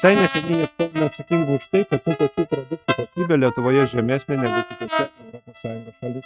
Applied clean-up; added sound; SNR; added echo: neural mask model RNNoise.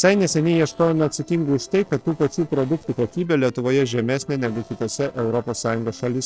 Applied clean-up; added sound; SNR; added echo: neural separator model SepFormer DNS4.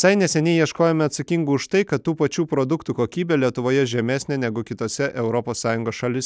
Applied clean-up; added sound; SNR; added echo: none; none; none; none.